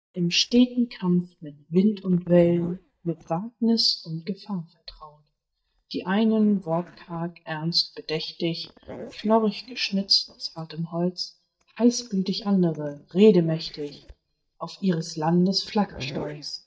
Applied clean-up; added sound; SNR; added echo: neural mask model DeepFilterNet 3.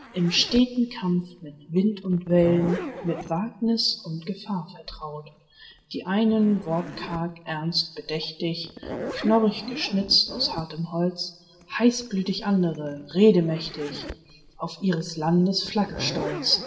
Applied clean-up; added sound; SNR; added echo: none; Zipper (clothing); 14 dB; reverberation time 2.6 s.